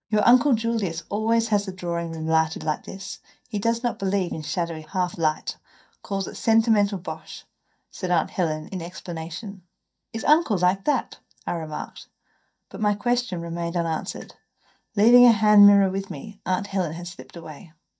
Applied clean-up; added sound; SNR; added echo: neural mask model DeepFilterNet 3.